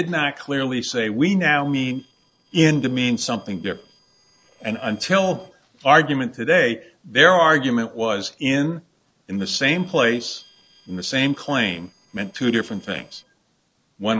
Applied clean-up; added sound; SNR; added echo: neural separator model SepFormer DNS4.